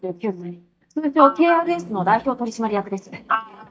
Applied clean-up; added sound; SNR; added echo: neural mask model DeepFilterNet 3.